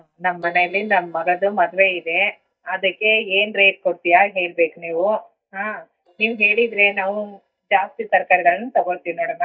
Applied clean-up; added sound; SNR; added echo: neural mask model DeepFilterNet 3.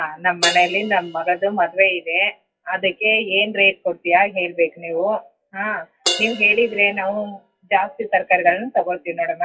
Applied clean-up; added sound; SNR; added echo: classical method WPE with log-MMSE.